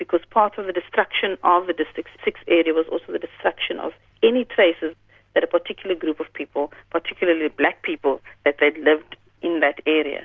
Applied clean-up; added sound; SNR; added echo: none; none; none; none.